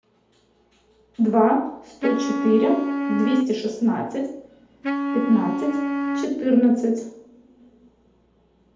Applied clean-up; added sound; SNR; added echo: none; Wind instrument, woodwind instrument; 4 dB; reverberation time 2.1 s.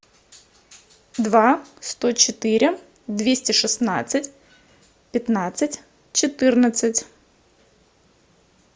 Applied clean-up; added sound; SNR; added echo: none; none; none; none.